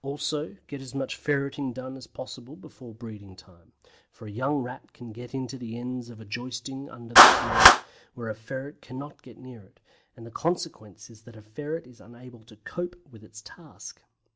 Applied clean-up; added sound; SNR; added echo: none; Clapping; -5 dB; none.